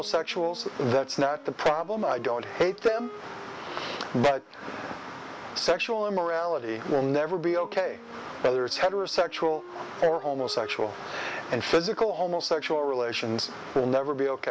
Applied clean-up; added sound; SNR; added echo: none; Wind instrument, woodwind instrument; 20 dB; none.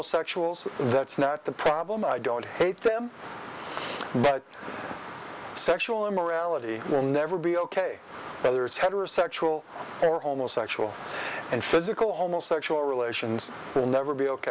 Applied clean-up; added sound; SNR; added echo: none; none; none; none.